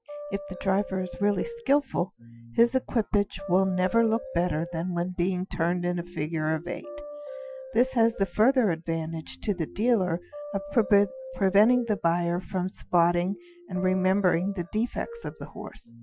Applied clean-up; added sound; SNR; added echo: classical method Wiener filter.